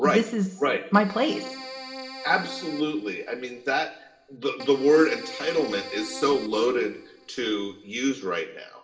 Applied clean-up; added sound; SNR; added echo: none; Keyboard (musical); 15 dB; reverberation time 0.7 s.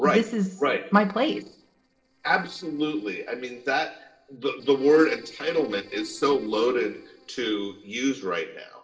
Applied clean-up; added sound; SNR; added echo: neural separator model SepFormer DNS4.